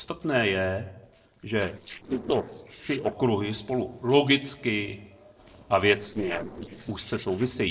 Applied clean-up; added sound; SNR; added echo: neural separator model SepFormer DNS4.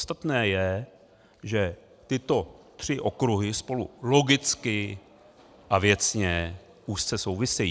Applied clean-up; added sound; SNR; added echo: none; none; none; none.